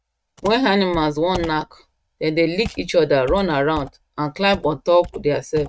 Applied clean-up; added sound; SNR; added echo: neural mask model RNNoise.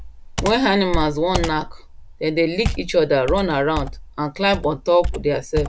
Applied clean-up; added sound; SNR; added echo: none; Computer keyboard; 7 dB; none.